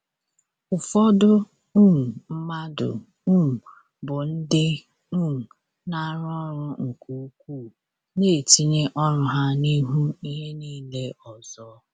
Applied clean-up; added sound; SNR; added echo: none; none; none; none.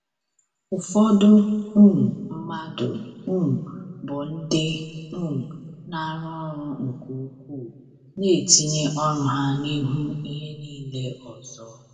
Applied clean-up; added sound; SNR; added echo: none; none; none; reverberation time 1.6 s.